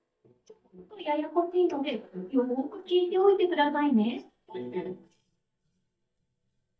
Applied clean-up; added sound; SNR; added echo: neural mask model DeepFilterNet 3.